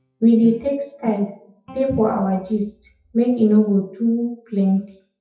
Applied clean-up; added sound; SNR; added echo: classical method WPE with log-MMSE.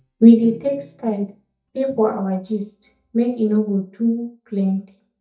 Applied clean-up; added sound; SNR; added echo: neural mask model DeepFilterNet 3.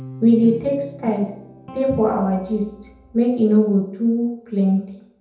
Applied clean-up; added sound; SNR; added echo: none; Guitar; 19 dB; reverberation time 0.8 s.